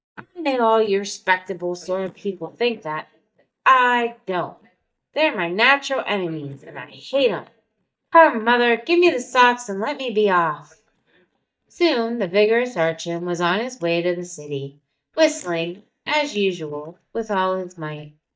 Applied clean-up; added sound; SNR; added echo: neural mask model DeepFilterNet 3.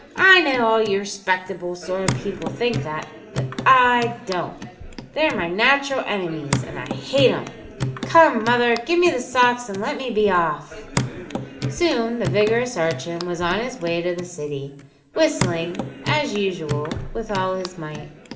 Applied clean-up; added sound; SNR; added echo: none; Hands / Wood; 9 dB; reverberation time 0.6 s.